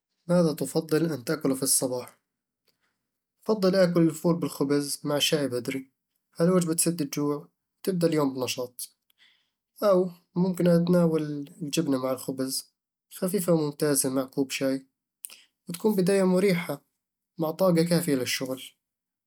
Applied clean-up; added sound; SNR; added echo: none; none; none; none.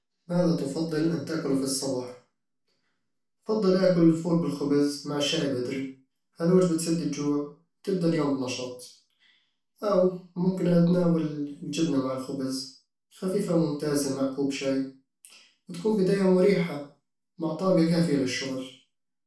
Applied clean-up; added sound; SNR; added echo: none; none; none; reverberation time 0.4 s.